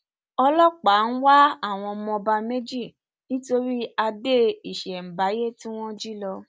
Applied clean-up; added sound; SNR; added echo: none; none; none; none.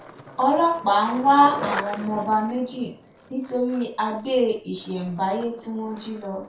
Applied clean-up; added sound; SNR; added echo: none; Skateboard; 14 dB; reverberation time 0.3 s.